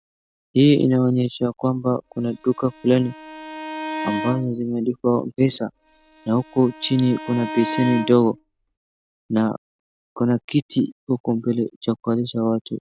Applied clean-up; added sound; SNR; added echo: none; Bowed string instrument; 11 dB; none.